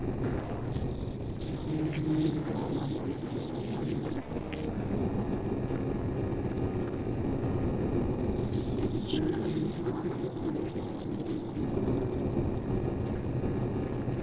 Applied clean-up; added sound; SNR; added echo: neural separator model SepFormer DNS4.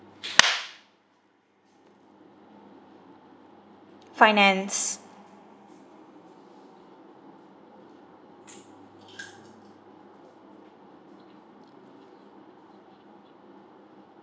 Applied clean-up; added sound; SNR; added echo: none; none; none; none.